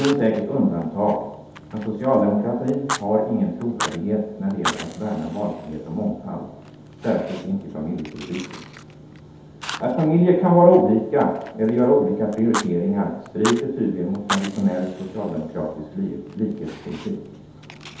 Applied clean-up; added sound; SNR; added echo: none; Fire; 14 dB; reverberation time 0.8 s.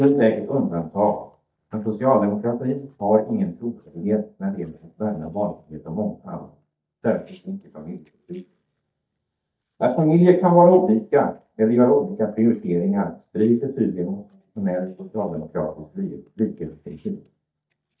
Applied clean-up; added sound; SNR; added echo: neural mask model DeepFilterNet 3.